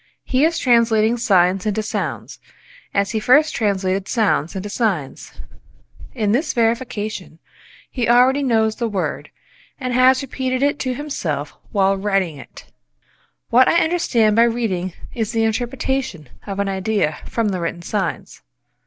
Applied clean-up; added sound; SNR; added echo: none; none; none; none.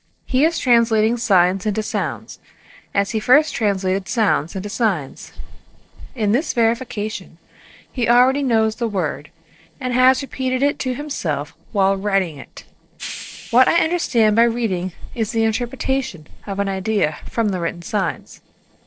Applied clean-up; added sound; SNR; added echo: neural separator model SepFormer DNS4.